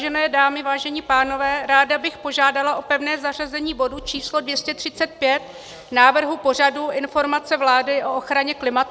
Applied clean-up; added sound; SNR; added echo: none; none; none; none.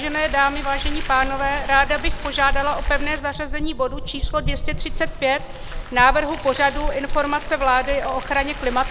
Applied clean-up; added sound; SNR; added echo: none; Car; 4 dB; none.